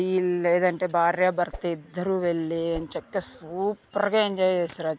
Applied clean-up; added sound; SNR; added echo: none; Whoosh, swoosh, swish; 16 dB; none.